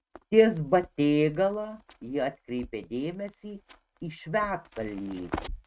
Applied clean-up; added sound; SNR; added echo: neural mask model RNNoise.